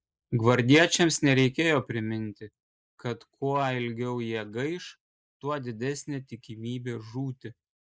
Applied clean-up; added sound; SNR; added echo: neural mask model Resemble Enhance denoiser.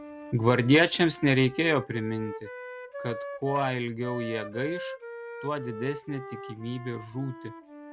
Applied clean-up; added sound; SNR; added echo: none; Wind instrument, woodwind instrument; 12 dB; none.